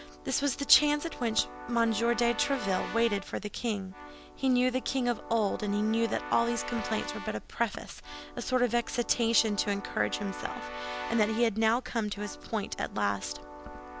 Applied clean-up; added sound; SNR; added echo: none; Keyboard (musical) / Brass instrument; 12 dB; none.